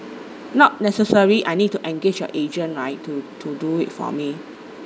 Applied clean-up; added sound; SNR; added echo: none; none; none; none.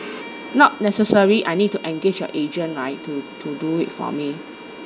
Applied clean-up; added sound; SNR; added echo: none; Bowed string instrument; 20 dB; none.